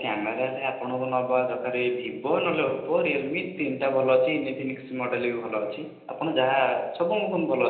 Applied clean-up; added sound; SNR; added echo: none; none; none; reverberation time 0.9 s.